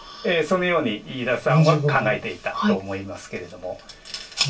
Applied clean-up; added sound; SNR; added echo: none; none; none; reverberation time 0.2 s.